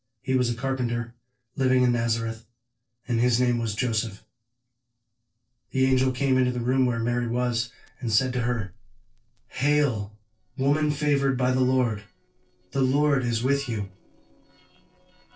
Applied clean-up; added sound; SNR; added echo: neural separator model SepFormer DNS4.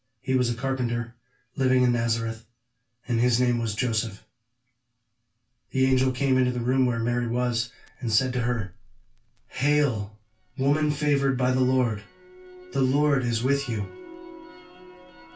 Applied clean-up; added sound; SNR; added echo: none; Crackle; 18 dB; reverberation time 0.2 s.